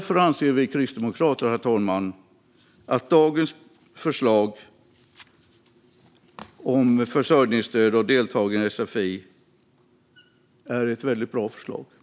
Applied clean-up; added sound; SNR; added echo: none; none; none; none.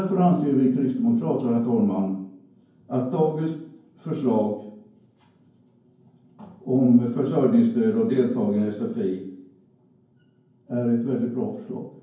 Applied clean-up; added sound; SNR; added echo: none; none; none; reverberation time 0.9 s.